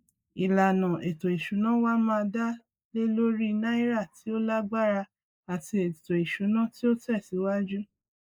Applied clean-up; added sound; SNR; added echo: neural mask model Resemble Enhance denoiser.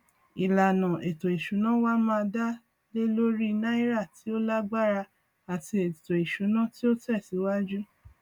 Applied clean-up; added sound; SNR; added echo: none; none; none; none.